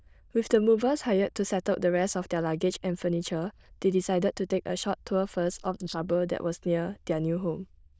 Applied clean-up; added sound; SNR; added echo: neural diffusion model UNIVERSE++.